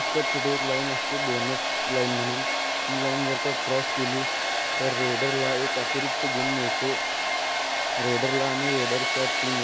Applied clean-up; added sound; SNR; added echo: none; Domestic sounds, home sounds; -4 dB; none.